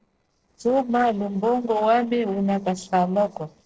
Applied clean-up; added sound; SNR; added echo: neural separator model SepFormer DNS4.